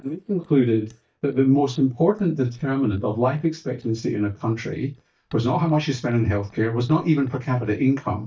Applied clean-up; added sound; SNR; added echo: neural mask model DeepFilterNet 3.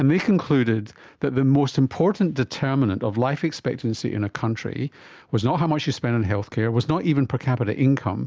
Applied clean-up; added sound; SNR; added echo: none; none; none; none.